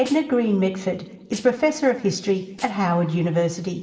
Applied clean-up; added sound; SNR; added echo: neural separator model SepFormer DNS4.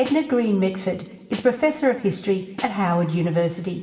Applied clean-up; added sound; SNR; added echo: none; Snare drum; 20 dB; reverberation time 2.3 s.